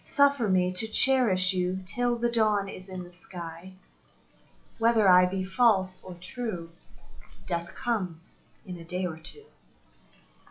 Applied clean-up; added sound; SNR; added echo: classical method log-MMSE.